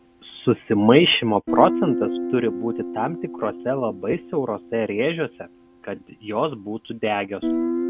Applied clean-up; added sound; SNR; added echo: none; Guitar; 7 dB; none.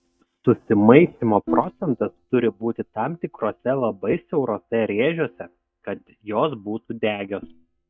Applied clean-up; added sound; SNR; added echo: neural mask model DeepFilterNet 3.